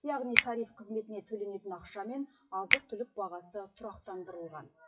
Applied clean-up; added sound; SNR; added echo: classical method WPE with log-MMSE.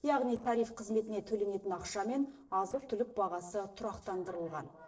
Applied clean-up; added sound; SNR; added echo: neural separator model SepFormer DNS4.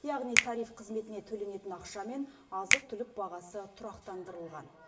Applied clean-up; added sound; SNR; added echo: none; Finger snapping; -3 dB; reverberation time 1.4 s.